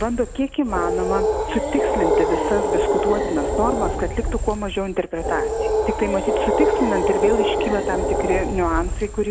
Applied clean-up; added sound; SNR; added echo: none; Animal; -2 dB; none.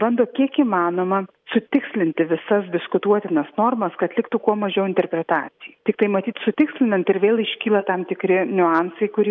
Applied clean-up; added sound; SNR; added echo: none; none; none; none.